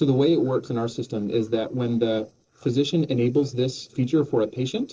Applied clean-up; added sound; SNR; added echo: neural separator model SepFormer DNS4.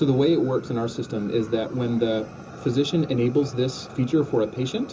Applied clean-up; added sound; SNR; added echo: none; Fire; 17 dB; reverberation time 0.2 s.